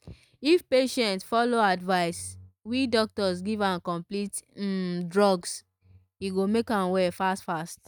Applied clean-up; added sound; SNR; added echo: neural mask model RNNoise.